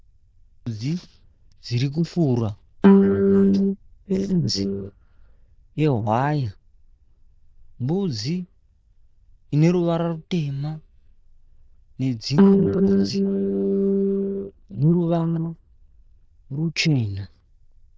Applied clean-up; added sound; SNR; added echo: neural diffusion model UNIVERSE++.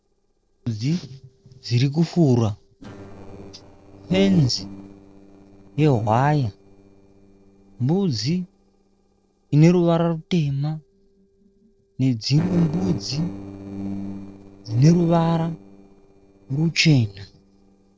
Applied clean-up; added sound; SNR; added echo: neural separator model SepFormer DNS4.